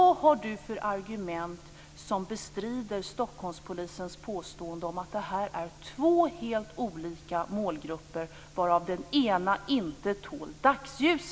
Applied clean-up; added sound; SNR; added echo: none; none; none; none.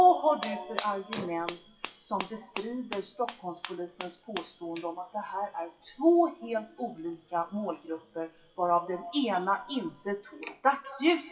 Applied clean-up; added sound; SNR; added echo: classical method WPE with log-MMSE.